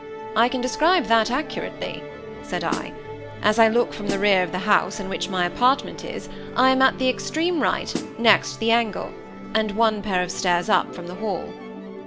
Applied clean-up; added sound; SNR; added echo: none; Musical instrument + Snare drum; 11 dB; none.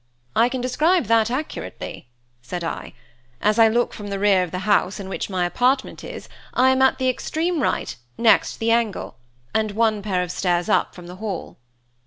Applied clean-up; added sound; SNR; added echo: none; none; none; none.